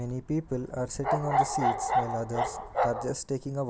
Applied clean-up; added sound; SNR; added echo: none; Bark; -4 dB; none.